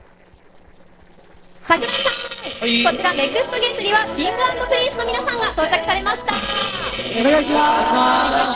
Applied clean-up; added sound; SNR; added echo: neural separator model SepFormer DNS4.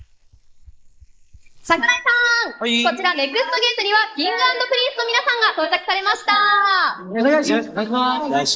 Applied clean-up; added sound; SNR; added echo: neural mask model Resemble Enhance denoiser.